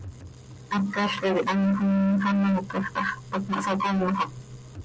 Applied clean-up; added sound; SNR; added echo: none; none; none; none.